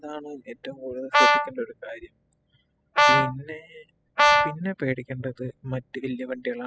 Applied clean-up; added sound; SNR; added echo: classical method spectral subtraction.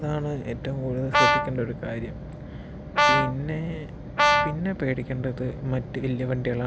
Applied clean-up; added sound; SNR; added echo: none; Brass instrument; -4 dB; none.